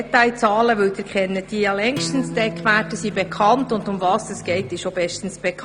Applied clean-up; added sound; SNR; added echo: none; Acoustic guitar; 12 dB; none.